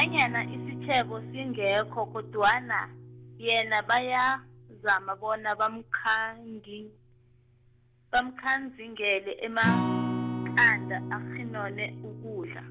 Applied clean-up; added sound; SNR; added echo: none; Acoustic guitar; 7 dB; none.